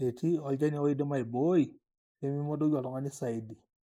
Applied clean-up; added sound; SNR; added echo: neural mask model Resemble Enhance denoiser.